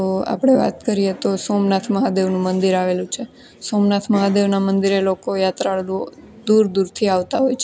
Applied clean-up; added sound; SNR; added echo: none; none; none; none.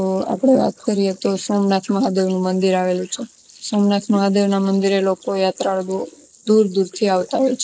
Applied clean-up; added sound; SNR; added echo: neural mask model Resemble Enhance denoiser.